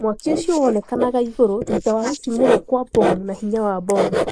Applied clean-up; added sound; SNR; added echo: neural mask model Resemble Enhance denoiser.